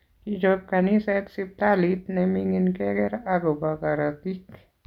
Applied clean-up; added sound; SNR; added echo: none; none; none; none.